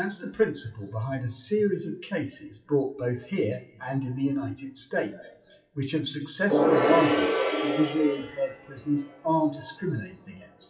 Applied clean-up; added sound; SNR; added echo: classical method WPE with log-MMSE.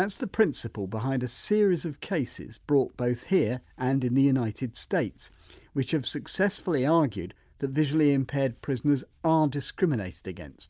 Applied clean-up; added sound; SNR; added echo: none; none; none; none.